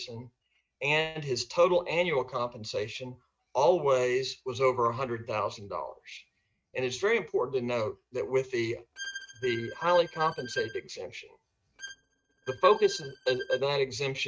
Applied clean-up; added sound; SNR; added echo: neural mask model RNNoise.